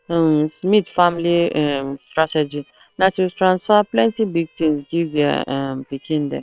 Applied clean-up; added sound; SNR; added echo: neural separator model SepFormer WHAM!.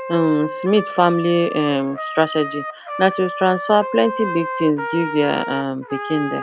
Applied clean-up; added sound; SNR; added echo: none; Trumpet; 9 dB; none.